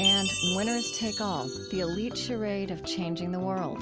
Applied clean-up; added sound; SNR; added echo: none; Chime; 3 dB; none.